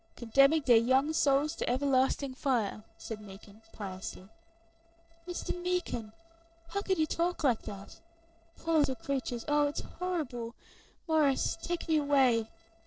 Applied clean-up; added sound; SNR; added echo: neural separator model SepFormer DNS4.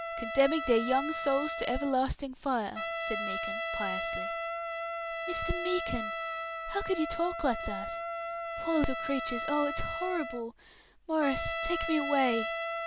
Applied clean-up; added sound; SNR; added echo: none; Trumpet; 3 dB; none.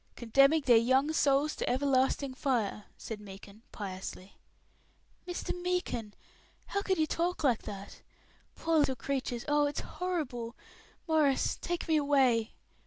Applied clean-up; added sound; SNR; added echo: none; none; none; none.